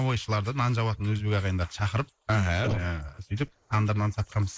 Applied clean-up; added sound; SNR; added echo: neural mask model Resemble Enhance denoiser.